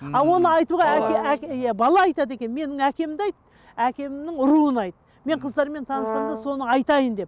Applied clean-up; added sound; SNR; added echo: none; Brass instrument; 8 dB; none.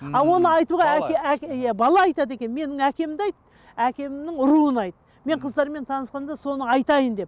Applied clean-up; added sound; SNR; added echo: none; none; none; none.